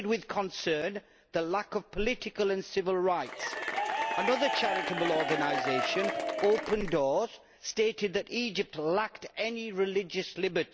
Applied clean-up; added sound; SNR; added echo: none; Applause / Crowd / Cheering; 1 dB; none.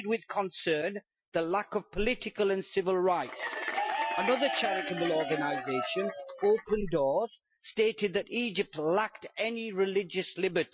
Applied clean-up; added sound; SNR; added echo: classical method Wiener filter.